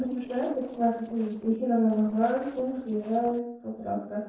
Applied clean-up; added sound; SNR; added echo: neural separator model SepFormer DNS4.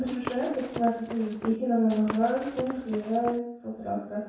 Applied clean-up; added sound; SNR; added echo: none; Walk, footsteps / Run; 12 dB; reverberation time 0.7 s.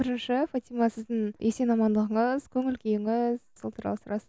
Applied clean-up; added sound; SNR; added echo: none; none; none; none.